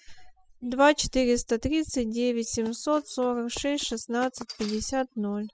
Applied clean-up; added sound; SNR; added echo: classical method spectral subtraction.